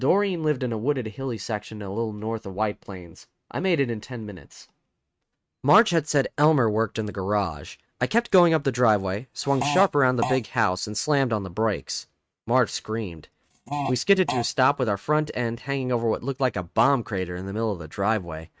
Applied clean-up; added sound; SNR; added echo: neural mask model RNNoise.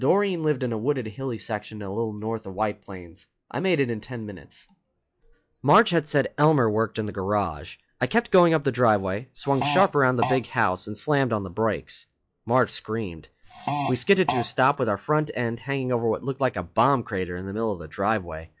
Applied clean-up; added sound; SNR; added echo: classical method log-MMSE.